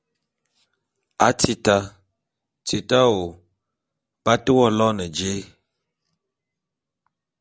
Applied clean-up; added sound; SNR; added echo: none; none; none; none.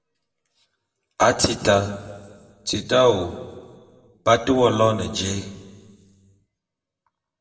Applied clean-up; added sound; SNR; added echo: none; none; none; reverberation time 1.2 s.